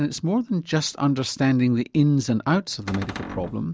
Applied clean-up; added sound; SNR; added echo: none; Cupboard open or close; 12 dB; none.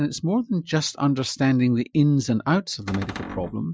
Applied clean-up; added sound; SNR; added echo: classical method Wiener filter.